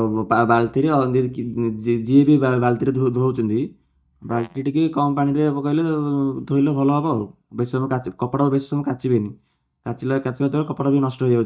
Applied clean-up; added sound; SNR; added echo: neural mask model DeepFilterNet 3.